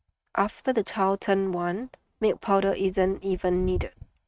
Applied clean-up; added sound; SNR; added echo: neural mask model RNNoise.